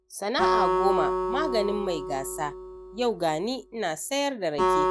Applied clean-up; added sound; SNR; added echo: none; Acoustic guitar; -1 dB; none.